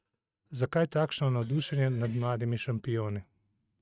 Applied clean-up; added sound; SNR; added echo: neural mask model RNNoise.